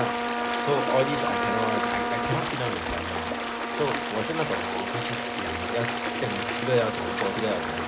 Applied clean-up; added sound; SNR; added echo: none; Trumpet + Stream; -2 dB; none.